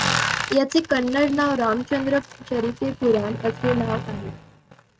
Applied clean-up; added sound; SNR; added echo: neural mask model RNNoise.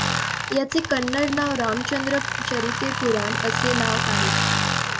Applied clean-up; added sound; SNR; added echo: none; Tools; -1 dB; none.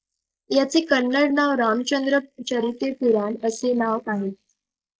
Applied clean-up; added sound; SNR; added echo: neural mask model Resemble Enhance denoiser.